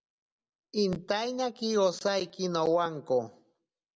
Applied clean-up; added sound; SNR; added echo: none; none; none; none.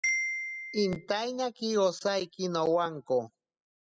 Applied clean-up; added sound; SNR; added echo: classical method spectral subtraction.